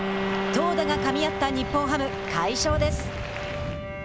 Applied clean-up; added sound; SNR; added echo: none; Bowed string instrument + Thunder / Rain; 1 dB; none.